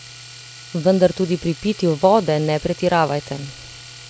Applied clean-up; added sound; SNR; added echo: none; Domestic sounds, home sounds; 19 dB; none.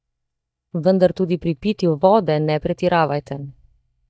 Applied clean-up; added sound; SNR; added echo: neural mask model DeepFilterNet 3.